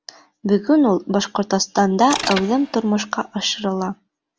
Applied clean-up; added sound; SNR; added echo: none; Mechanisms; 11 dB; none.